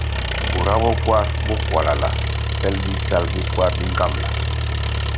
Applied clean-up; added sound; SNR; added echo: none; Engine; -2 dB; none.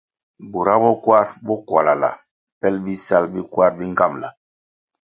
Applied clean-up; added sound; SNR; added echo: none; none; none; none.